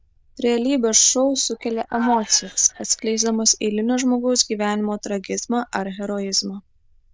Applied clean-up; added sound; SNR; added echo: neural diffusion model UNIVERSE++.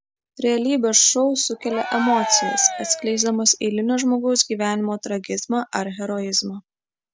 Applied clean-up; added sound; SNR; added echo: none; Cheering; 6 dB; none.